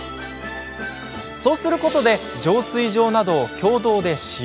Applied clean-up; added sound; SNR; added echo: none; Crowd; 18 dB; none.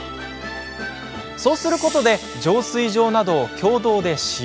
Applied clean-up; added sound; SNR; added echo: none; none; none; none.